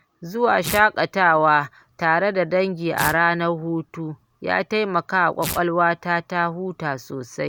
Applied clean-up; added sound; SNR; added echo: none; Tearing; 16 dB; none.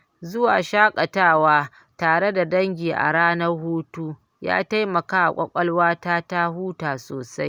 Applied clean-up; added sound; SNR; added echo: none; none; none; none.